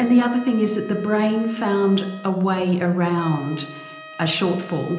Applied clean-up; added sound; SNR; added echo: none; Trumpet; 20 dB; reverberation time 0.9 s.